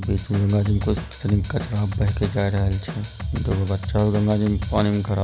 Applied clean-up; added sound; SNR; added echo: none; Drum kit; 8 dB; none.